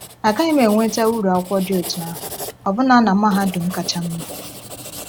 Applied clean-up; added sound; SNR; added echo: none; Writing; 15 dB; none.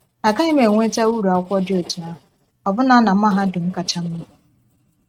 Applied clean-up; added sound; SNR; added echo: neural mask model RNNoise.